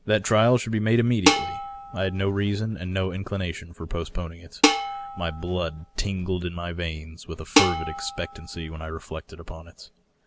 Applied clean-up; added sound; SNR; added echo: none; Dishes, pots, and pans; 1 dB; none.